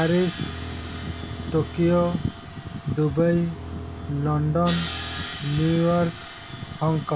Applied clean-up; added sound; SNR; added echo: none; Bowed string instrument + Crash cymbal; 11 dB; none.